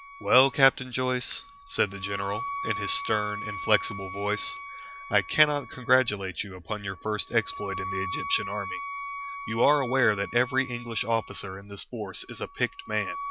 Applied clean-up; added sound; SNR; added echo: none; Wind instrument, woodwind instrument; 10 dB; none.